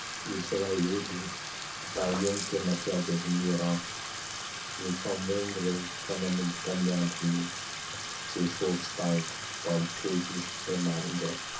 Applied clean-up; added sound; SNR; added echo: none; Bathtub (filling or washing); 5 dB; reverberation time 0.3 s.